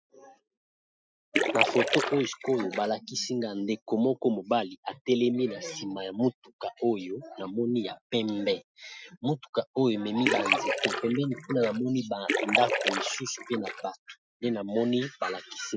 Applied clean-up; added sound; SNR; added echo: classical method Wiener filter.